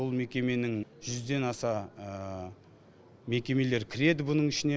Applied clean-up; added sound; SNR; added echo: none; none; none; none.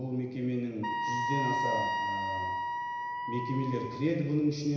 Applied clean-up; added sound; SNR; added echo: none; Wind instrument, woodwind instrument; 0 dB; reverberation time 1.0 s.